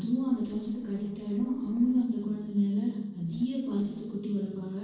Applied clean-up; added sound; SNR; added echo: neural separator model SepFormer DNS4.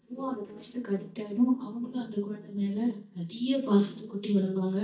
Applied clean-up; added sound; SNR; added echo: neural mask model DeepFilterNet 3.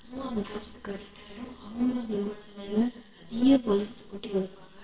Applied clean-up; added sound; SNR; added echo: neural separator model SepFormer WHAMR!.